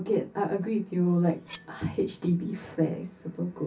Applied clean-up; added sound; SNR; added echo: none; Cutlery, silverware; 12 dB; reverberation time 0.3 s.